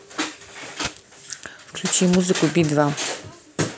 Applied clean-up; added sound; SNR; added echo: none; Coin (dropping); 11 dB; none.